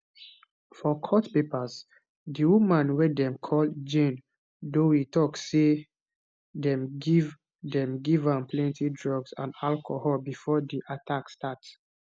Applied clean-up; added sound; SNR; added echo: none; none; none; none.